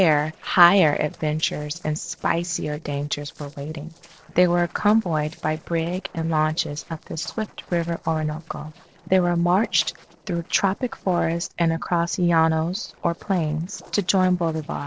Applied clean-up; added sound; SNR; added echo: neural separator model SepFormer DNS4.